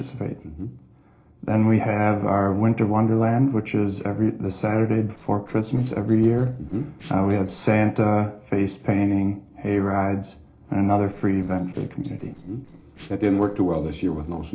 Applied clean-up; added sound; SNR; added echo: neural separator model SepFormer DNS4.